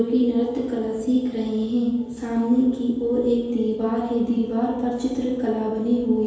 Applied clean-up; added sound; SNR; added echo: none; none; none; reverberation time 1.2 s.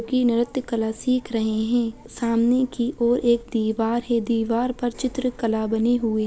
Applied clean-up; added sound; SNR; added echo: none; none; none; none.